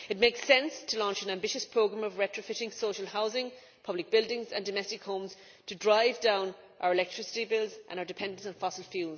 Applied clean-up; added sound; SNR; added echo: none; none; none; none.